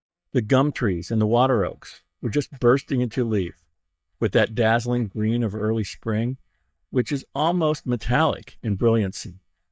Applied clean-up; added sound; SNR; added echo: neural mask model DeepFilterNet 3.